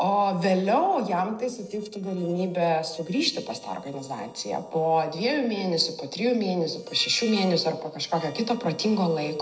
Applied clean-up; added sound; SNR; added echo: neural separator model SepFormer DNS4.